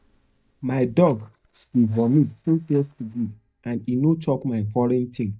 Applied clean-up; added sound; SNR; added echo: neural mask model DeepFilterNet 3.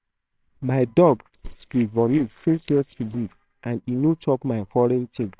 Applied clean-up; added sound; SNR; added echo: neural separator model SepFormer WHAMR!.